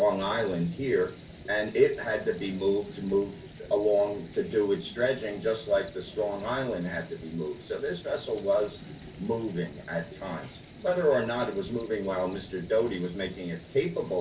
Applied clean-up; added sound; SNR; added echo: none; Cricket; 17 dB; reverberation time 0.2 s.